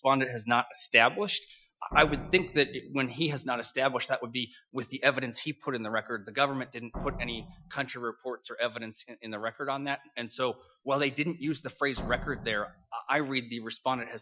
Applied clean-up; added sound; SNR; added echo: classical method Wiener filter.